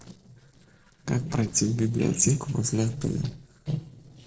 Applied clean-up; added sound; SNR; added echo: neural separator model SepFormer DNS4.